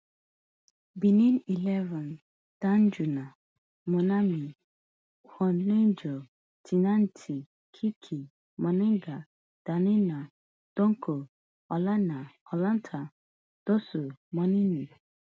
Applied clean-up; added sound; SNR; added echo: none; none; none; none.